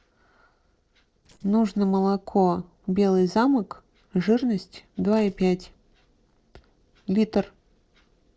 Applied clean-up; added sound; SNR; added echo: neural separator model SepFormer DNS4.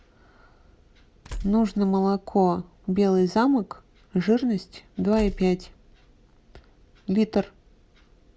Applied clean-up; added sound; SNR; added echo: none; Tools; 15 dB; none.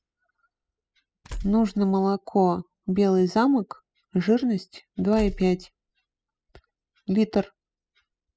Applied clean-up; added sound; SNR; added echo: classical method spectral subtraction.